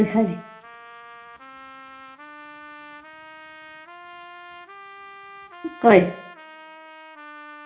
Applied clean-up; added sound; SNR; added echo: none; Trumpet; 16 dB; reverberation time 0.4 s.